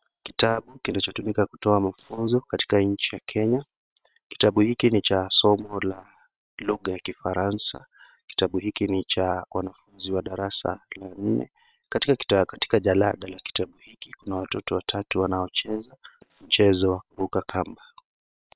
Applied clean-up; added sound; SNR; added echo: neural separator model SepFormer WHAM!.